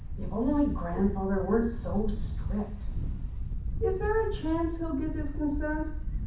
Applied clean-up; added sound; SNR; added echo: none; Wind; 1 dB; reverberation time 0.6 s.